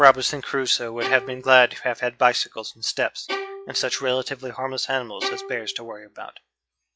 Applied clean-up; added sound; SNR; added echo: classical method log-MMSE.